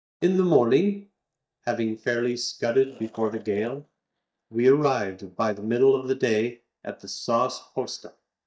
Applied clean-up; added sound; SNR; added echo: neural mask model DeepFilterNet 3.